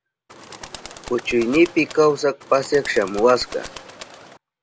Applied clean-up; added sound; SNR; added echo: none; Bird; 17 dB; none.